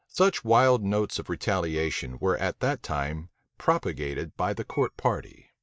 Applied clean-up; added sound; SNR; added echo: neural mask model DeepFilterNet 3.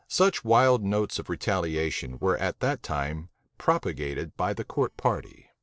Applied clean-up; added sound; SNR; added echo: neural separator model SepFormer DNS4.